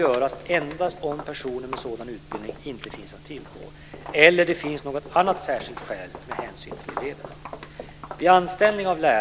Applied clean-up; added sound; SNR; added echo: none; Walk, footsteps; 15 dB; none.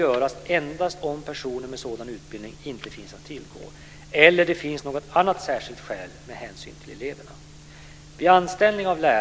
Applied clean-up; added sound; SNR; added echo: none; none; none; none.